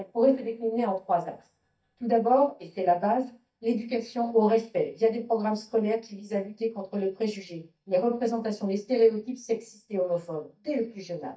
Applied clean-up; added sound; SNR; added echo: neural mask model DeepFilterNet 3.